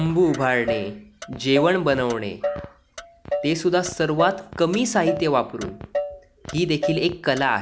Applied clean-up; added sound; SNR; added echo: none; Motor vehicle (road); 9 dB; none.